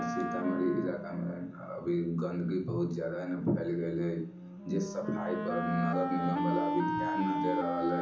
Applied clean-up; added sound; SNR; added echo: none; Wind instrument, woodwind instrument; 3 dB; reverberation time 0.7 s.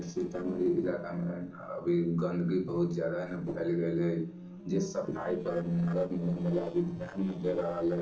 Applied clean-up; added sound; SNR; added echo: neural separator model SepFormer DNS4.